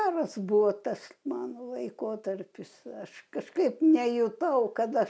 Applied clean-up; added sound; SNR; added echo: none; none; none; none.